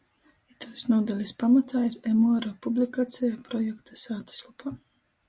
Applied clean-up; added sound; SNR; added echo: none; none; none; none.